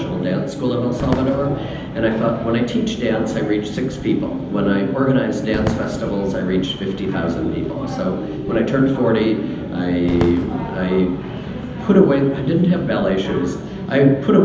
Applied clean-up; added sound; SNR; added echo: none; Fireworks; 15 dB; reverberation time 0.9 s.